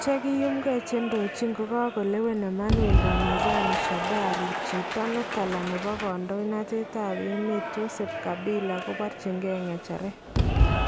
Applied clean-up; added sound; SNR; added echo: none; Applause / Cheering; 0 dB; none.